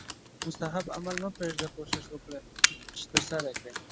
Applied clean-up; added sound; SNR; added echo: none; Computer keyboard + Camera; -3 dB; none.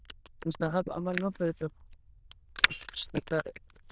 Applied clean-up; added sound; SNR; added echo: neural diffusion model UNIVERSE++.